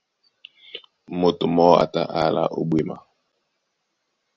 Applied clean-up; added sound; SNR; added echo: none; none; none; none.